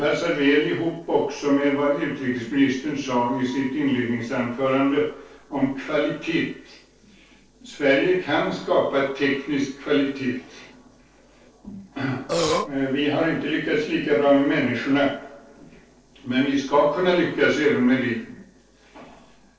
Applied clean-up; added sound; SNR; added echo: neural separator model SepFormer DNS4.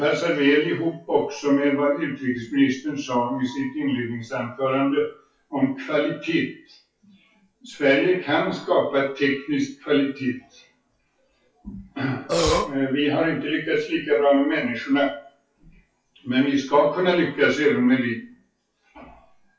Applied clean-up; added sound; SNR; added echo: classical method WPE with log-MMSE.